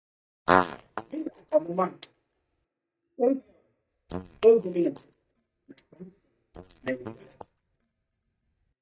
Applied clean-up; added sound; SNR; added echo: neural mask model DeepFilterNet 3.